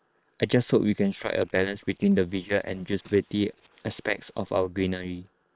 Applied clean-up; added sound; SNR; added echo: neural separator model SepFormer WHAM!.